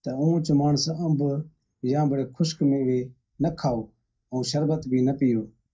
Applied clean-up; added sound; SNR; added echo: neural mask model DeepFilterNet 3.